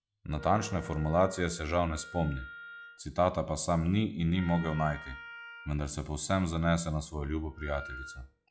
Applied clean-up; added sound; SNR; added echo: classical method log-MMSE.